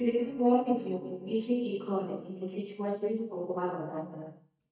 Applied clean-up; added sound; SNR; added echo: neural mask model DeepFilterNet 3.